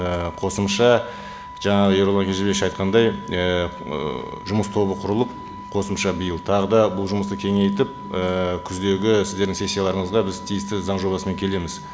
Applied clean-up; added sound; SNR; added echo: none; Wind instrument, woodwind instrument; 16 dB; none.